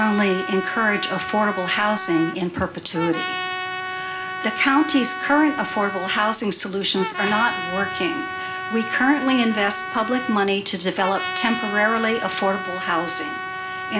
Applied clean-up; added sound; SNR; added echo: none; Trumpet; 7 dB; reverberation time 0.3 s.